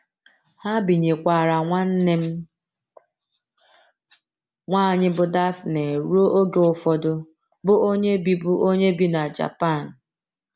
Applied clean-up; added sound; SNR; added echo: none; none; none; none.